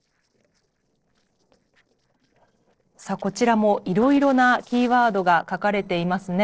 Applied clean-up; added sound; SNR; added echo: neural separator model SepFormer DNS4.